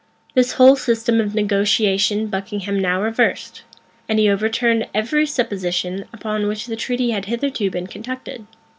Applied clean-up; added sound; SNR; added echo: none; none; none; none.